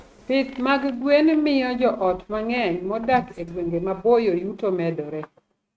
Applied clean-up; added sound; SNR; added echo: neural mask model RNNoise.